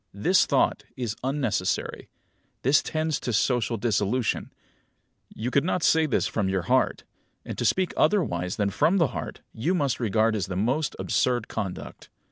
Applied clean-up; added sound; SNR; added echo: none; none; none; none.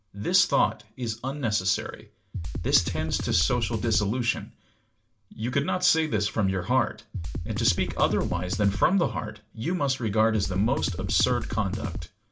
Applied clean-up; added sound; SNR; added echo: none; Drum kit; 3 dB; reverberation time 0.2 s.